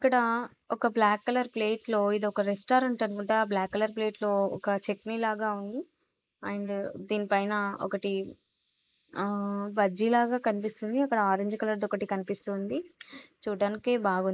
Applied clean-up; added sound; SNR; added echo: neural mask model Resemble Enhance denoiser.